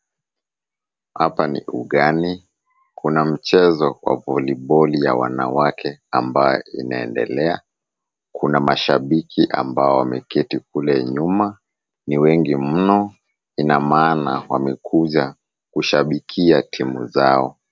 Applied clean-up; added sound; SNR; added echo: none; none; none; none.